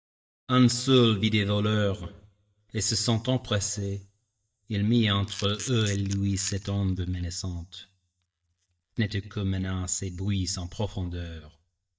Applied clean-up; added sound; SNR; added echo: neural mask model DeepFilterNet 3.